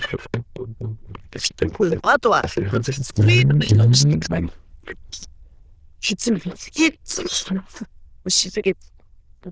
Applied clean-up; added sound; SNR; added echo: neural diffusion model UNIVERSE++.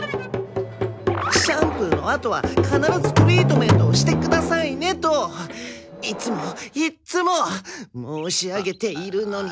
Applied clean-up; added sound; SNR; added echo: none; Subway, metro, underground; 14 dB; none.